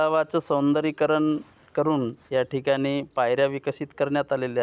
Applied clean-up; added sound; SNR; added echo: none; none; none; none.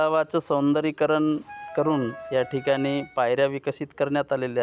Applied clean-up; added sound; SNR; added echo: none; Wind instrument, woodwind instrument; 15 dB; none.